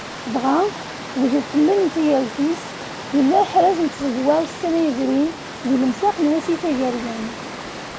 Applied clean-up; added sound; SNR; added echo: none; Water; 12 dB; none.